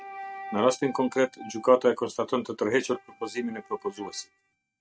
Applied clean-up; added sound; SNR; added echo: neural mask model RNNoise.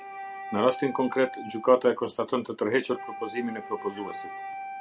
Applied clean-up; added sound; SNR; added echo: none; Wind instrument, woodwind instrument; 12 dB; none.